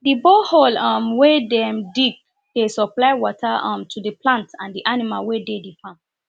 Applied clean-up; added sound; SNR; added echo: none; none; none; none.